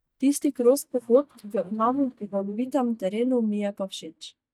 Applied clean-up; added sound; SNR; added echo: neural mask model DeepFilterNet 3.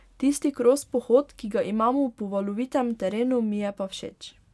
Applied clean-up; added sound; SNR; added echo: none; none; none; none.